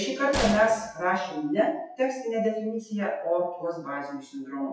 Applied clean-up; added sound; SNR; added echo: classical method WPE with log-MMSE.